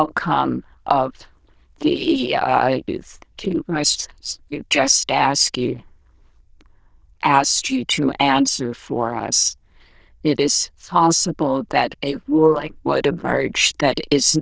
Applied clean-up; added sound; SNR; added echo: neural diffusion model UNIVERSE++.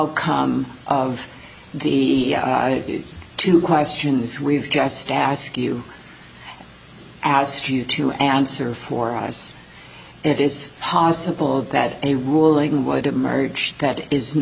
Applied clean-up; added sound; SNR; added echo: none; none; none; none.